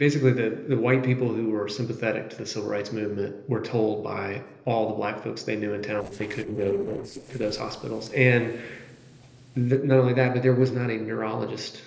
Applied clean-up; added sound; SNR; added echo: neural separator model SepFormer DNS4.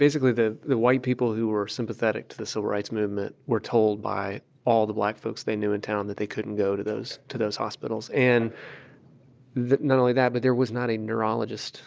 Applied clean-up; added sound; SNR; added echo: none; none; none; none.